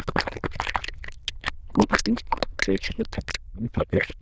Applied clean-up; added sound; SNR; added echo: neural diffusion model UNIVERSE++.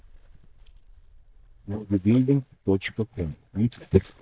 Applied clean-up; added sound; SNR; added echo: neural mask model DeepFilterNet 3.